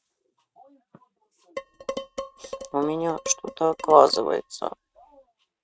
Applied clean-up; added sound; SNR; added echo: neural mask model RNNoise.